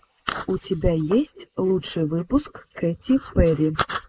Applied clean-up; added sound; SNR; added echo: neural mask model Resemble Enhance denoiser.